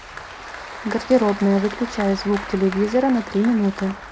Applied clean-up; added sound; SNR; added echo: none; Applause; 13 dB; none.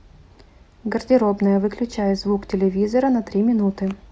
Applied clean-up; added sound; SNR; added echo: none; none; none; none.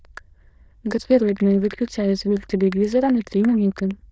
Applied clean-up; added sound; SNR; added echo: neural diffusion model UNIVERSE++.